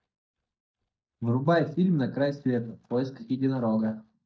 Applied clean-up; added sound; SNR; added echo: neural mask model DeepFilterNet 3.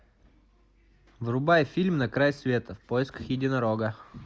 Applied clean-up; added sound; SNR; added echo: none; none; none; none.